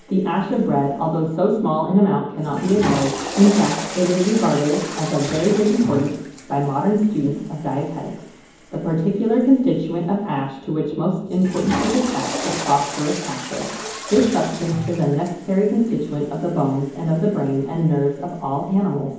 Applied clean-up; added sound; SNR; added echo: none; Toilet flush / Water; 12 dB; reverberation time 1.2 s.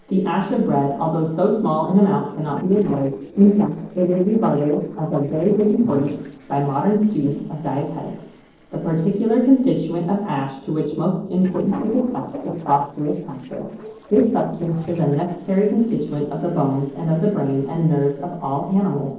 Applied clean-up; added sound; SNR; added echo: neural separator model SepFormer DNS4.